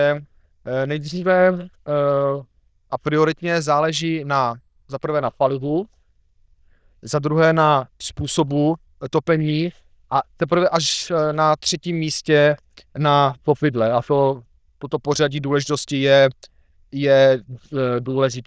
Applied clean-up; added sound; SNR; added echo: neural diffusion model UNIVERSE++.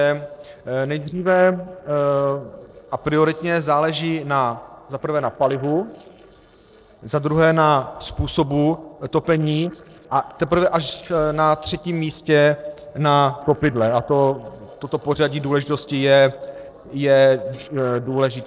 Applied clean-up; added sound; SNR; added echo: neural separator model SepFormer DNS4.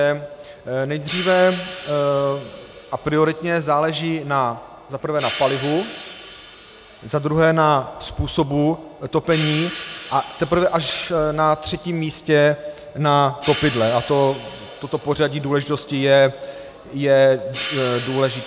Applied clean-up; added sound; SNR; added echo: none; Hi-hat; 12 dB; none.